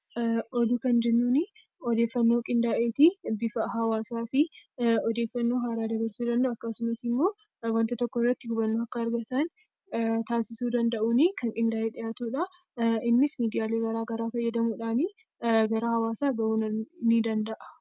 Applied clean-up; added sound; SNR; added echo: none; none; none; none.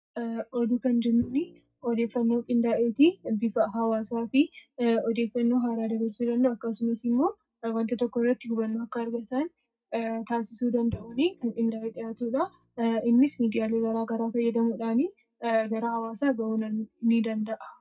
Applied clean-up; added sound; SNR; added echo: neural mask model DeepFilterNet 3.